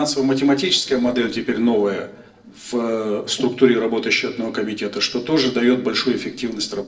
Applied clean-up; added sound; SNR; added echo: neural separator model SepFormer DNS4.